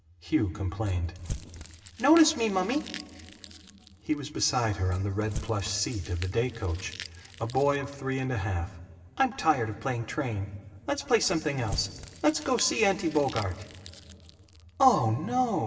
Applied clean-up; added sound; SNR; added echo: none; Crumpling, crinkling / Crushing; 15 dB; reverberation time 2.0 s.